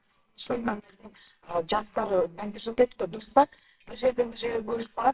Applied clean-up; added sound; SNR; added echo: neural separator model SepFormer WHAMR!.